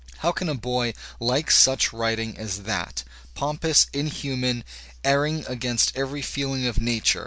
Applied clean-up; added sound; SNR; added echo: none; none; none; none.